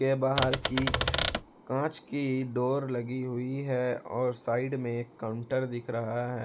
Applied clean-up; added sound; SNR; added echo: none; Typewriter; -1 dB; none.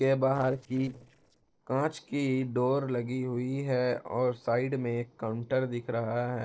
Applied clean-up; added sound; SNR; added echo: neural separator model SepFormer DNS4.